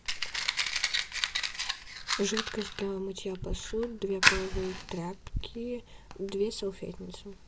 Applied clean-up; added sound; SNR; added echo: none; Fire; -1 dB; none.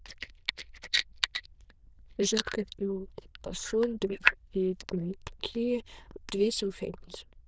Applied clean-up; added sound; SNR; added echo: neural diffusion model UNIVERSE++.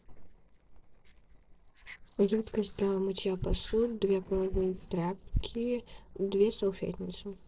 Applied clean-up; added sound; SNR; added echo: neural separator model SepFormer DNS4.